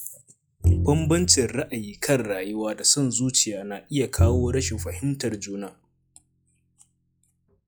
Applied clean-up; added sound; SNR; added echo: classical method log-MMSE.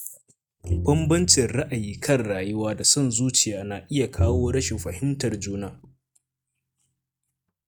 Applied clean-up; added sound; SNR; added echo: neural mask model RNNoise.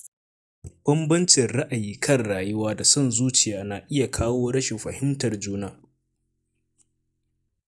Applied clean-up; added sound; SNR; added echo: neural mask model DeepFilterNet 3.